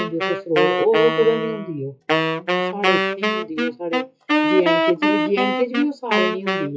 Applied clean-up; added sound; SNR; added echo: classical method WPE with log-MMSE.